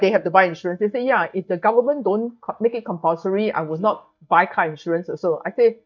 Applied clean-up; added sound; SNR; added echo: neural mask model DeepFilterNet 3.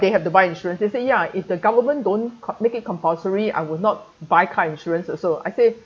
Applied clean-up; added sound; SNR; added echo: none; none; none; none.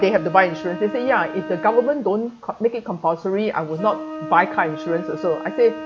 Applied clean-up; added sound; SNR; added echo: none; Wind instrument, woodwind instrument; 12 dB; none.